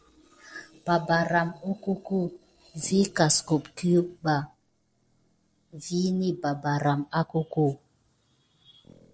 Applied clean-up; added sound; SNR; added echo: neural separator model SepFormer DNS4.